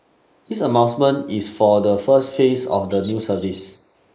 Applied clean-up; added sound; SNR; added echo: neural mask model Resemble Enhance denoiser.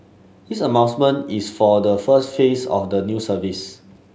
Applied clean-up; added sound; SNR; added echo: none; none; none; none.